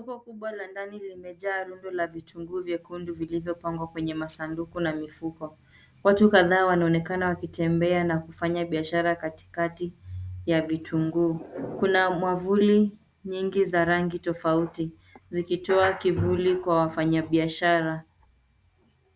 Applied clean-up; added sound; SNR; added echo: none; none; none; none.